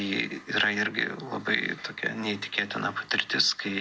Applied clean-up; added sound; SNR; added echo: none; none; none; none.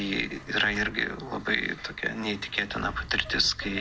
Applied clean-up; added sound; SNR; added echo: none; Squeak / Accelerating, revving, vroom / Vehicle; 14 dB; none.